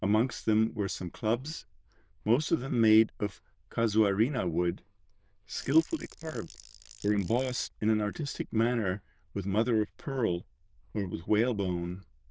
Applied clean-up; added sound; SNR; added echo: neural diffusion model UNIVERSE++.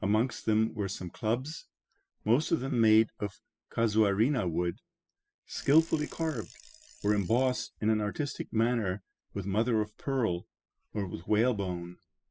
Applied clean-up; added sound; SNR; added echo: classical method spectral subtraction.